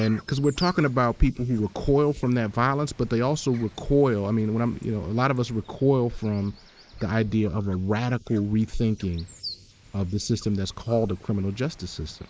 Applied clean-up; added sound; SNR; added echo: neural mask model Resemble Enhance denoiser.